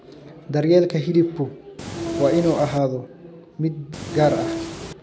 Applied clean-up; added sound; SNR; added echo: none; Train; 6 dB; none.